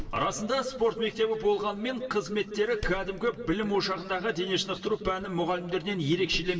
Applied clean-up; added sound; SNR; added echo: none; Door; 15 dB; reverberation time 1.4 s.